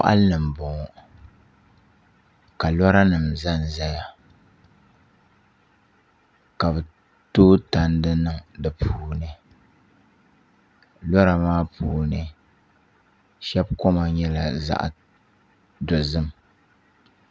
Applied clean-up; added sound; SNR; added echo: none; none; none; none.